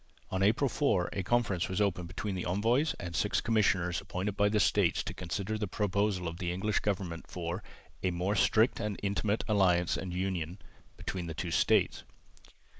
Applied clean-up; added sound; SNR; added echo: neural mask model Resemble Enhance denoiser.